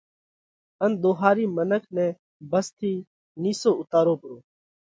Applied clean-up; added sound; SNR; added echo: none; none; none; none.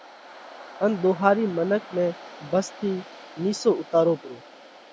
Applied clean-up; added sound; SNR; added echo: none; Waves, surf; 18 dB; none.